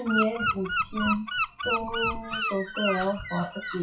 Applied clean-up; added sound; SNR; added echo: classical method WPE with log-MMSE.